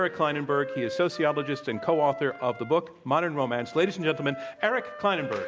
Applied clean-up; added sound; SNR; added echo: none; Wind instrument, woodwind instrument; 12 dB; none.